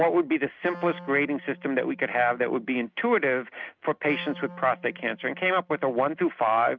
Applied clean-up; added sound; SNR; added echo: neural mask model RNNoise.